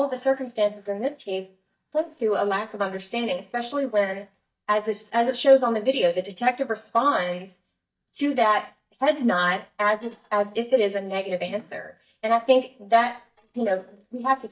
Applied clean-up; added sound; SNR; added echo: neural mask model DeepFilterNet 3.